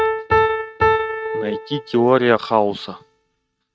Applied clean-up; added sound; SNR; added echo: neural mask model RNNoise.